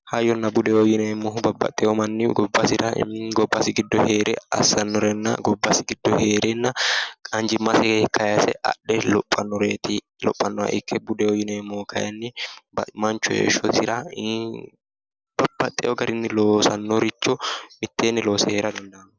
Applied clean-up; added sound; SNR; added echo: none; none; none; none.